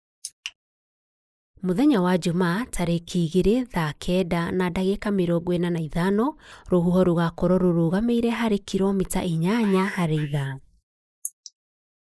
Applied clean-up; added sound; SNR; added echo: neural mask model Resemble Enhance denoiser.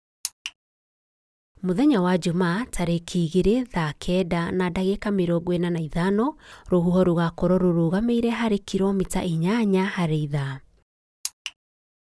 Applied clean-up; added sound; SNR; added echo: none; none; none; none.